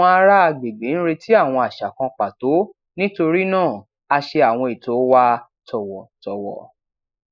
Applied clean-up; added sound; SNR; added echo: neural mask model Resemble Enhance denoiser.